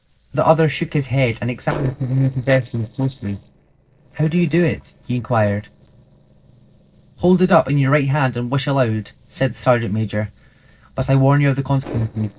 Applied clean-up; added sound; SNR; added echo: neural separator model SepFormer DNS4.